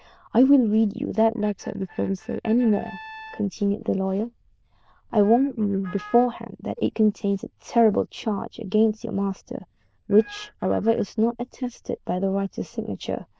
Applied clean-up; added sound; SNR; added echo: neural diffusion model UNIVERSE++.